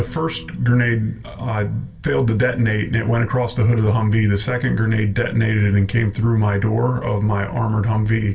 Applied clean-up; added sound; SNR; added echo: none; none; none; reverberation time 0.2 s.